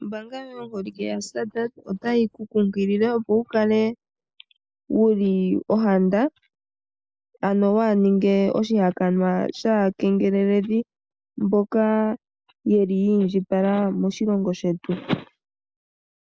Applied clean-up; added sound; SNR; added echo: neural mask model Resemble Enhance denoiser.